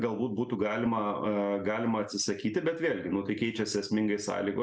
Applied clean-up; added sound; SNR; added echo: none; none; none; none.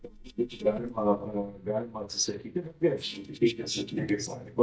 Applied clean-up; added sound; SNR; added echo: neural mask model DeepFilterNet 3.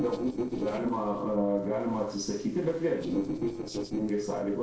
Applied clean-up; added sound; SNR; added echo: neural separator model SepFormer DNS4.